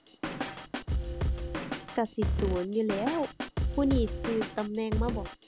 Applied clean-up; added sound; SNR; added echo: none; Drum kit; 0 dB; none.